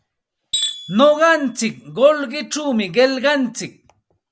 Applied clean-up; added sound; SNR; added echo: none; Tools; 12 dB; none.